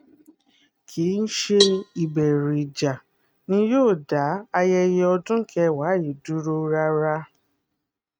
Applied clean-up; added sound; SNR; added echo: neural mask model RNNoise.